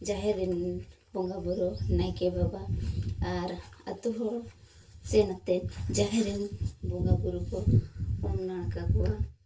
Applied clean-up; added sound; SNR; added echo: none; none; none; reverberation time 0.2 s.